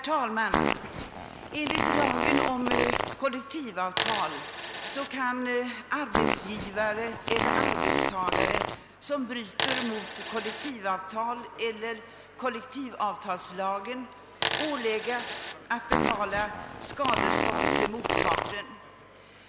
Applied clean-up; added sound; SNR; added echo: none; Fart + Coin (dropping); -4 dB; none.